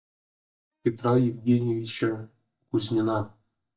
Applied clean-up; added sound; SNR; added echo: neural mask model DeepFilterNet 3.